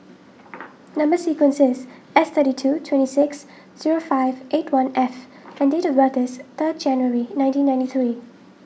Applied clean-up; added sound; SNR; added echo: none; none; none; none.